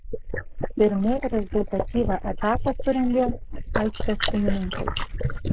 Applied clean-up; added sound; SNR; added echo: neural mask model Resemble Enhance denoiser.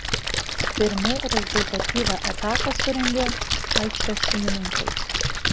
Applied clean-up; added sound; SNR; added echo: none; Splash, splatter; -3 dB; none.